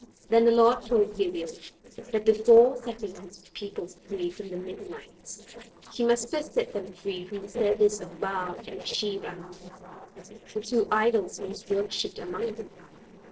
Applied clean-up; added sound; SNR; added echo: neural separator model SepFormer DNS4.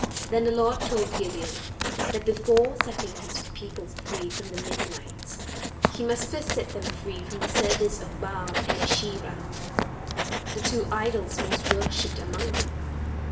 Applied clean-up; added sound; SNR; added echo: none; Writing; 0 dB; reverberation time 0.7 s.